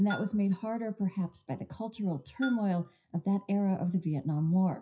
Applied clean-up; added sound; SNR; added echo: classical method WPE with log-MMSE.